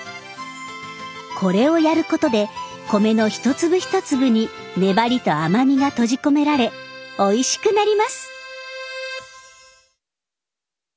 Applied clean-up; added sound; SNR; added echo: none; none; none; none.